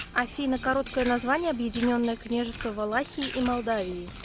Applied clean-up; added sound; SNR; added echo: none; Chewing, mastication; 14 dB; none.